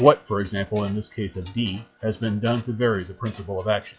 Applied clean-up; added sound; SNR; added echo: classical method log-MMSE.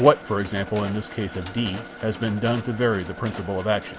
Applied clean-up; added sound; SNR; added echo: none; Mechanisms; 14 dB; none.